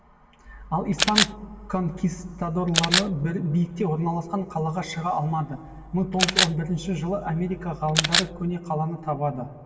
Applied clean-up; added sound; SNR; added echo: none; Camera; 1 dB; reverberation time 1.8 s.